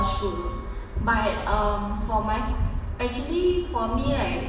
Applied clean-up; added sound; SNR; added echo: none; Piano; 16 dB; reverberation time 1.2 s.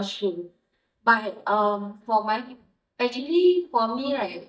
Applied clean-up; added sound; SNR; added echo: neural mask model DeepFilterNet 3.